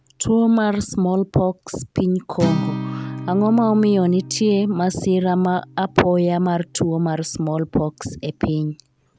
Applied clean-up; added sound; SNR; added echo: none; Acoustic guitar; 13 dB; none.